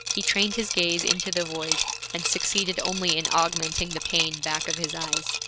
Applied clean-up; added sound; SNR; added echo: none; Liquid; 1 dB; none.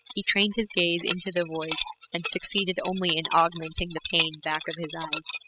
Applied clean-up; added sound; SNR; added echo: classical method spectral subtraction.